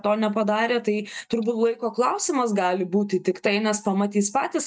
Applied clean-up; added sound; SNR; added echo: neural mask model DeepFilterNet 3.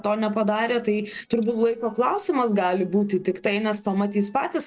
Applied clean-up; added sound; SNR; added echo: neural separator model SepFormer DNS4.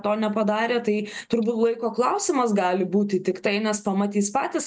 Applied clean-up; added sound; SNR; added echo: none; none; none; none.